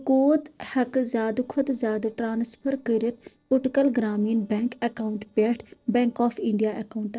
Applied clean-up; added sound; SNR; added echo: neural separator model SepFormer DNS4.